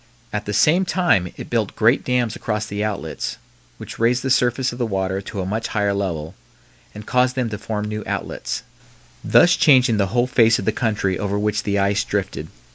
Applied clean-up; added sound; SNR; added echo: none; none; none; none.